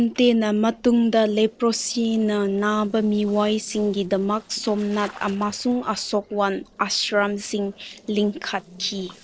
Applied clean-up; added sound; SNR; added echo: neural separator model SepFormer DNS4.